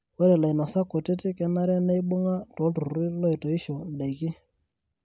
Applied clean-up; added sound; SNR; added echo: none; none; none; none.